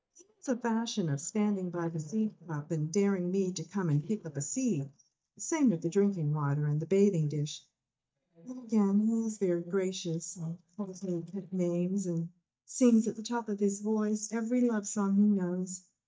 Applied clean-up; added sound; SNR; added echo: neural mask model DeepFilterNet 3.